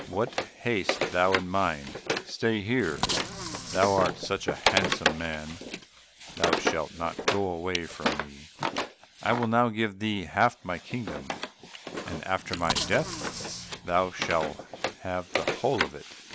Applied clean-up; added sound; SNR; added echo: none; Bicycle + Wood; 3 dB; none.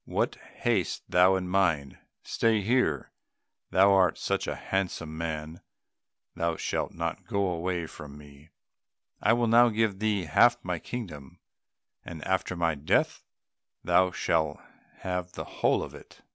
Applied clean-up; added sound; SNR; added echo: none; none; none; none.